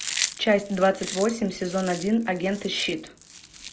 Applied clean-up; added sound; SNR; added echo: none; Chewing, mastication; 10 dB; none.